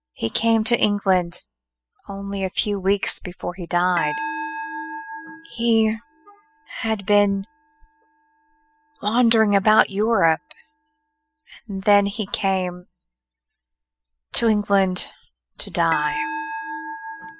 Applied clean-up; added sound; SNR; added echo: classical method spectral subtraction.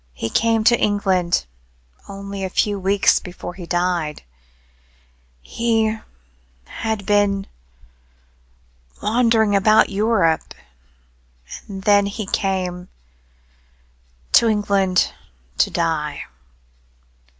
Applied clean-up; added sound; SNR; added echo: none; none; none; none.